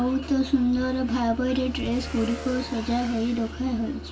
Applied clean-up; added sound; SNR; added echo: none; Motorcycle / Engine; 18 dB; reverberation time 0.2 s.